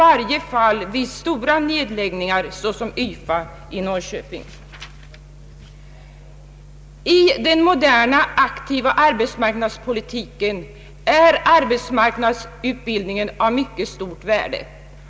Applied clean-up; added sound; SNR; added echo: none; none; none; none.